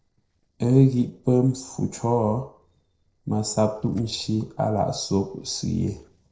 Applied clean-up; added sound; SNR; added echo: neural separator model SepFormer DNS4.